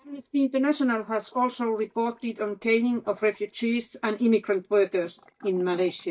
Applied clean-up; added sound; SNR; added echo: neural mask model DeepFilterNet 3.